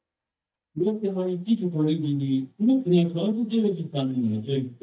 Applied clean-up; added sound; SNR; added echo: neural mask model DeepFilterNet 3.